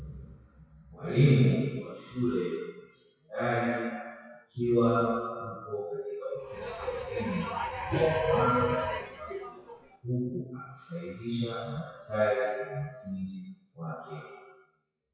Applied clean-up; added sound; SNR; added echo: classical method WPE with log-MMSE.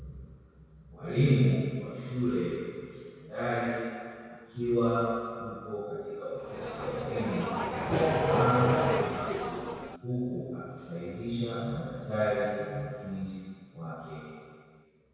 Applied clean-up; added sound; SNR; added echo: none; Accelerating, revving, vroom; -2 dB; reverberation time 2.0 s.